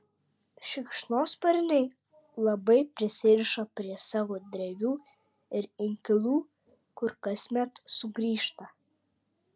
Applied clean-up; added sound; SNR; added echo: none; none; none; none.